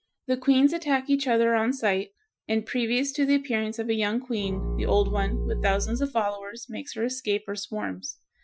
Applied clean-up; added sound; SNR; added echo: classical method Wiener filter.